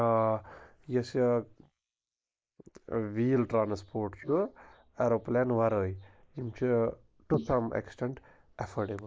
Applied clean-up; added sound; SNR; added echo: neural mask model Resemble Enhance denoiser.